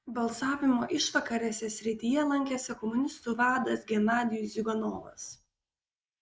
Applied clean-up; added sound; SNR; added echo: neural mask model Resemble Enhance denoiser.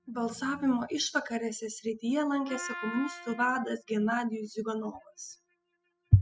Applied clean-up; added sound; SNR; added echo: classical method spectral subtraction.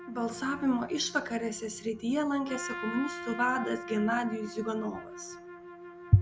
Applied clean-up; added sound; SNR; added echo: none; Trumpet; 12 dB; none.